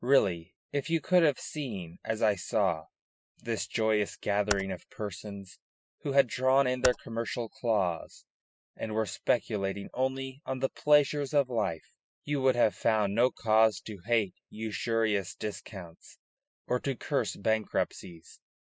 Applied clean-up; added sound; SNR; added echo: classical method spectral subtraction.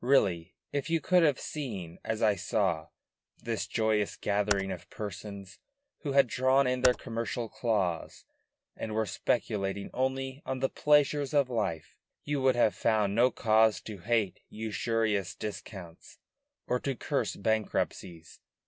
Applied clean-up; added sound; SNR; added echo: none; Computer keyboard; 11 dB; none.